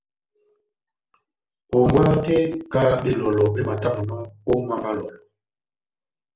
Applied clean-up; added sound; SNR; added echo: none; none; none; none.